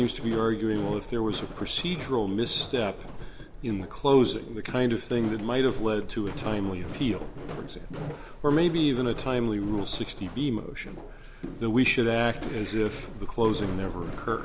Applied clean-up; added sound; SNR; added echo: none; Walk, footsteps; 13 dB; none.